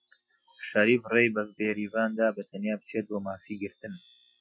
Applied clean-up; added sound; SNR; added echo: classical method Wiener filter.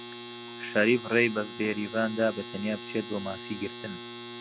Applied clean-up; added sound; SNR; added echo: none; Domestic sounds, home sounds; 11 dB; none.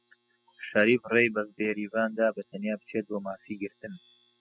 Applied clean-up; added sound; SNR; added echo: classical method spectral subtraction.